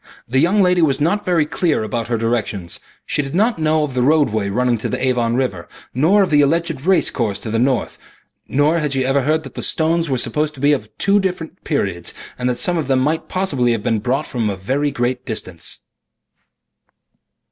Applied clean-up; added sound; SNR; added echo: none; none; none; none.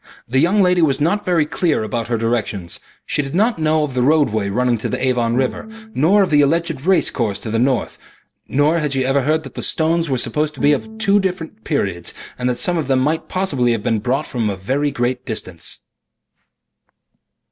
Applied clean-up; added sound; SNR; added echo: none; Bowed string instrument; 17 dB; none.